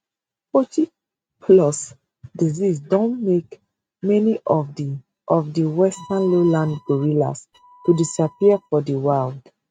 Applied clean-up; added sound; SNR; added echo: neural mask model RNNoise.